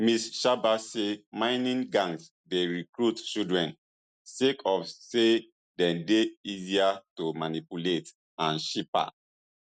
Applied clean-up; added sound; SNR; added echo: none; none; none; none.